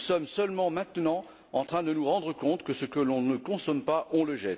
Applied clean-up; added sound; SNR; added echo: none; none; none; none.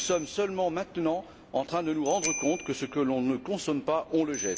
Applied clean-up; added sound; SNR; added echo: none; Bicycle bell; 12 dB; none.